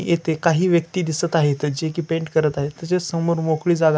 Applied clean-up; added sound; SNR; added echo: none; none; none; none.